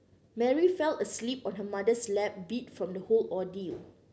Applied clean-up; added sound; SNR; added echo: none; none; none; none.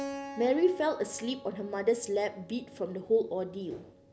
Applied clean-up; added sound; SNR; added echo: none; Keyboard (musical); 14 dB; none.